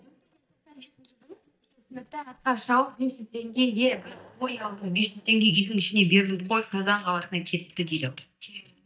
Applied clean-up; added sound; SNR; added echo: neural mask model DeepFilterNet 3.